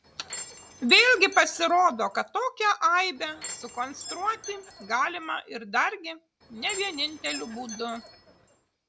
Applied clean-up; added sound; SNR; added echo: none; Door / Chime; 16 dB; none.